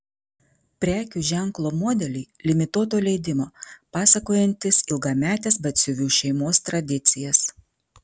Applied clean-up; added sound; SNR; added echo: none; none; none; none.